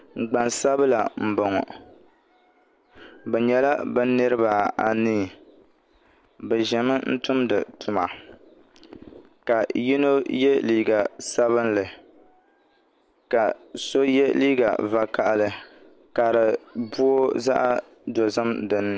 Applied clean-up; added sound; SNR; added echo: none; none; none; none.